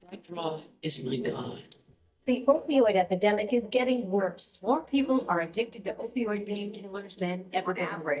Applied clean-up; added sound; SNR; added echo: neural mask model DeepFilterNet 3.